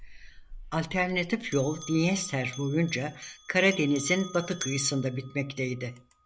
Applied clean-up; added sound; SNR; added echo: none; Bell; 16 dB; none.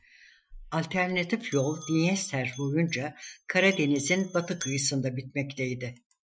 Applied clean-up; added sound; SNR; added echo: classical method Wiener filter.